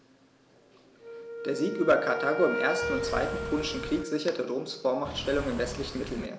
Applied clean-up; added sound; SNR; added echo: none; Engine / Car + Wind instrument, woodwind instrument; 6 dB; none.